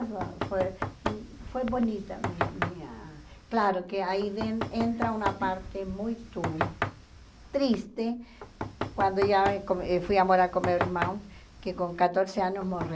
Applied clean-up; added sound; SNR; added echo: none; Knock; 8 dB; none.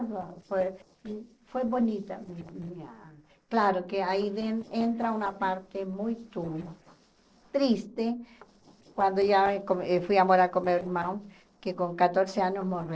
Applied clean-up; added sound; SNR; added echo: neural separator model SepFormer DNS4.